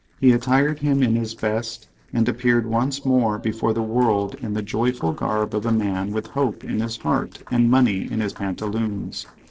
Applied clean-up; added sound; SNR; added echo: neural separator model SepFormer DNS4.